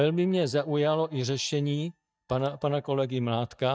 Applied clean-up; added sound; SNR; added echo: neural mask model DeepFilterNet 3.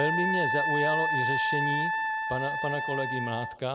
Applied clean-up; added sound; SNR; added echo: none; Wind instrument, woodwind instrument; -3 dB; none.